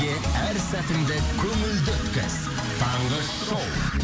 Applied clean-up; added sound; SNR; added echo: none; none; none; none.